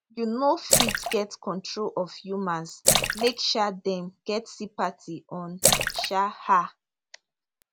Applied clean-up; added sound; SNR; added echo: none; Splash, splatter; 0 dB; none.